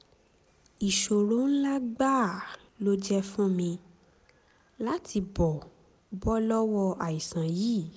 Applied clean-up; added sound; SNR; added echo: none; none; none; none.